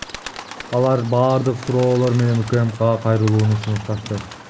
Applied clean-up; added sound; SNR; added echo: none; Bird; 16 dB; none.